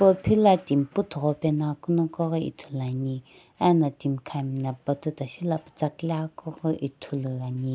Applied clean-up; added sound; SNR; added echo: none; none; none; none.